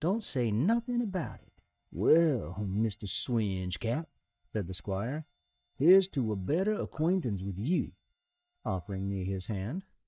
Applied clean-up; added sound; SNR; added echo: neural mask model DeepFilterNet 3.